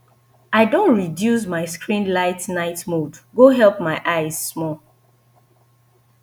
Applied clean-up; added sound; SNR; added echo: none; none; none; none.